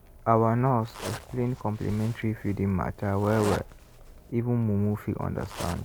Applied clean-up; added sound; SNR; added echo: none; Zipper (clothing); 15 dB; none.